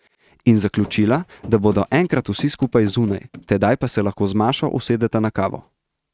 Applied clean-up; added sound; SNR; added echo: neural mask model RNNoise.